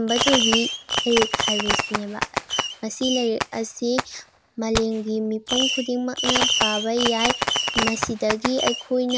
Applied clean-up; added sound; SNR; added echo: none; Fireworks; 0 dB; none.